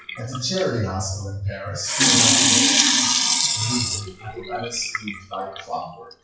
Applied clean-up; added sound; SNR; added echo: classical method WPE with log-MMSE.